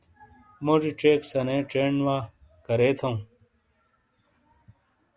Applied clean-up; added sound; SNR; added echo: none; none; none; none.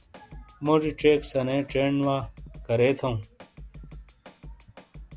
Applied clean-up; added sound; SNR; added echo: none; Drum kit; 18 dB; none.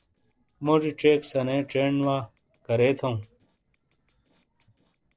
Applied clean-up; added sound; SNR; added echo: neural separator model SepFormer DNS4.